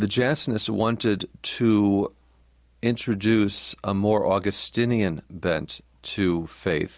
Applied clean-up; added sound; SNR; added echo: none; none; none; none.